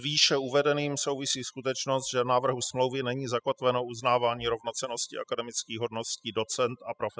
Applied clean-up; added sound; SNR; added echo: classical method spectral subtraction.